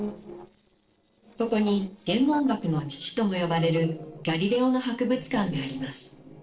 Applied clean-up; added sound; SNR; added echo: neural separator model SepFormer DNS4.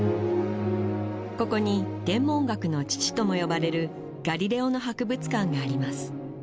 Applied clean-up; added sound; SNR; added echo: none; none; none; none.